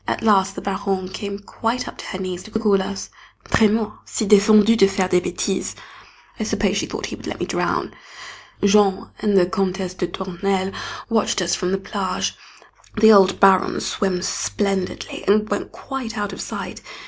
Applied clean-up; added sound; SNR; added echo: none; none; none; none.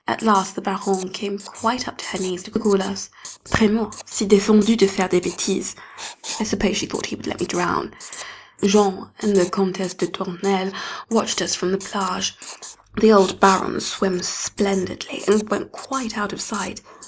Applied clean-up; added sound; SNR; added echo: neural mask model Resemble Enhance denoiser.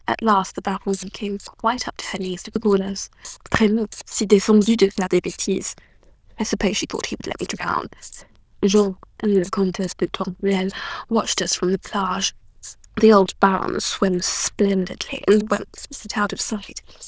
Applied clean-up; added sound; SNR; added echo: neural diffusion model UNIVERSE++.